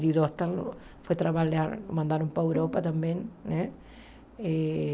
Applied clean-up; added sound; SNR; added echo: none; Bowed string instrument; 15 dB; none.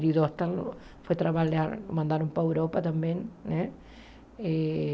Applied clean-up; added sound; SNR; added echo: none; none; none; none.